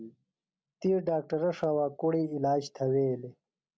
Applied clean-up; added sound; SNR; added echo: none; none; none; none.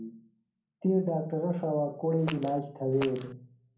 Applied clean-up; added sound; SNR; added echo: none; Fart; 11 dB; reverberation time 0.6 s.